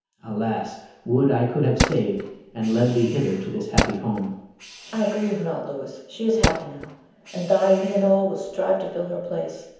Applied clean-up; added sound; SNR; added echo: none; Tools; 5 dB; reverberation time 1.0 s.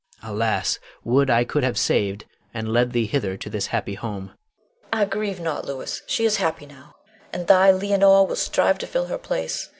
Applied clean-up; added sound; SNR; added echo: none; none; none; none.